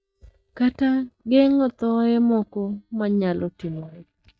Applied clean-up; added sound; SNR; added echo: neural mask model DeepFilterNet 3.